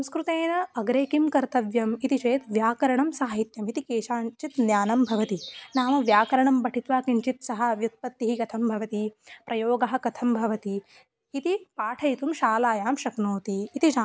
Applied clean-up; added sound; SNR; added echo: none; none; none; none.